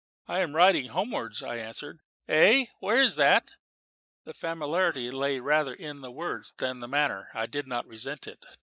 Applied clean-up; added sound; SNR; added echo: neural mask model Resemble Enhance denoiser.